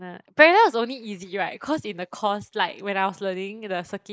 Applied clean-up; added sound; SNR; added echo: neural mask model Resemble Enhance denoiser.